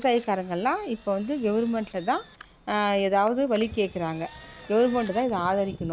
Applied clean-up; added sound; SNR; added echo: none; Engine; 14 dB; none.